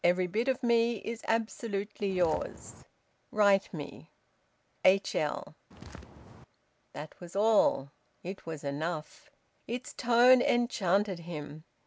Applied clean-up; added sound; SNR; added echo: none; Walk, footsteps; 16 dB; none.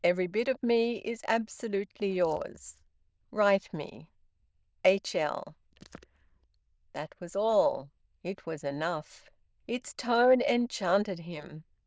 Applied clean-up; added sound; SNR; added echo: neural diffusion model UNIVERSE++.